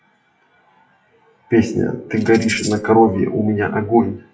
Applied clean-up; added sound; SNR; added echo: classical method WPE with log-MMSE.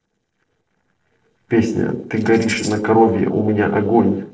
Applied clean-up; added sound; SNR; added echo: neural separator model SepFormer DNS4.